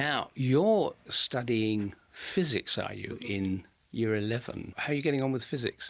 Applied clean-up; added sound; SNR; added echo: none; none; none; none.